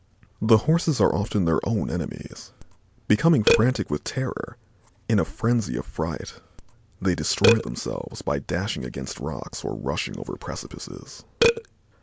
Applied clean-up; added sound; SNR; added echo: none; Burping, eructation; 6 dB; none.